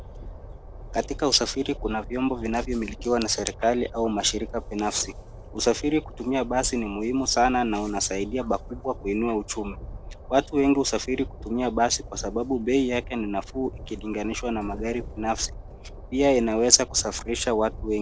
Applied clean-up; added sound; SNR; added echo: none; Train; 13 dB; none.